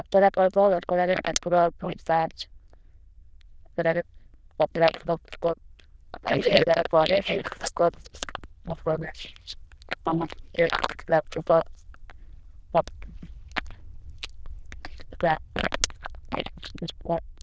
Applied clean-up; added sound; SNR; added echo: neural diffusion model UNIVERSE++.